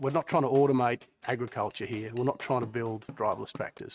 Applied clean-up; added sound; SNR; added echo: neural mask model RNNoise.